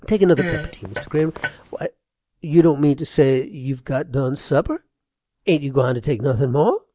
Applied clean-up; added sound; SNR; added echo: none; Fart; 10 dB; none.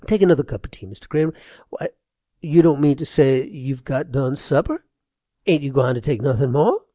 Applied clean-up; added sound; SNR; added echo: none; none; none; none.